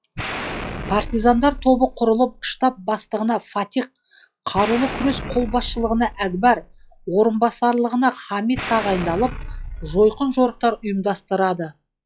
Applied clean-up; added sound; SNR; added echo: classical method log-MMSE.